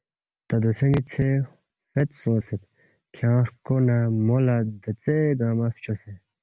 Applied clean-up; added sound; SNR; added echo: none; none; none; none.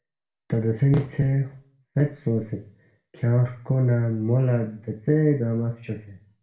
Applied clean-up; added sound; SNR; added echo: none; none; none; reverberation time 0.4 s.